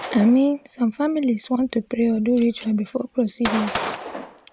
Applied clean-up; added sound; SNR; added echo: none; Gunshot, gunfire; 12 dB; none.